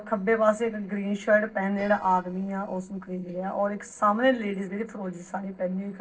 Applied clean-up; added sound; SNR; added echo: neural separator model SepFormer DNS4.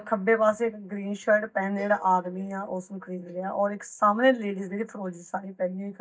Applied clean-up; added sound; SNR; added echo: neural mask model DeepFilterNet 3.